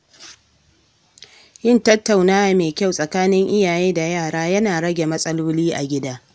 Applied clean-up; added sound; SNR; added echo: none; none; none; none.